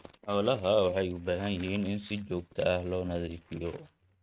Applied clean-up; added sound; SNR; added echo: neural mask model RNNoise.